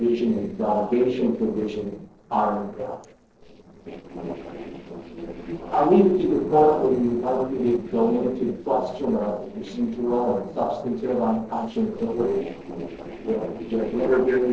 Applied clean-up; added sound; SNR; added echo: neural separator model SepFormer DNS4.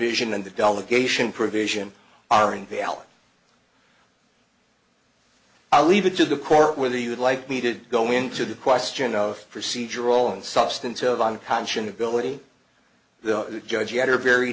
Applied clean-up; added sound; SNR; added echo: none; none; none; none.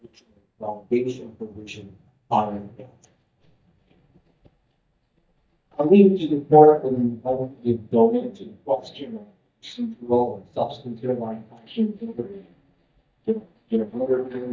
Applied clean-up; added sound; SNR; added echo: neural mask model DeepFilterNet 3.